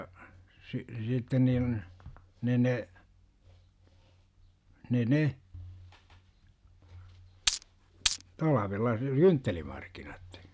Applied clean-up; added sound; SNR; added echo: none; Glass; -2 dB; none.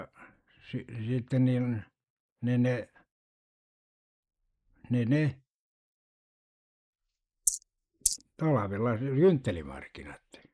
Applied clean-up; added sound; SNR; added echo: neural mask model Resemble Enhance denoiser.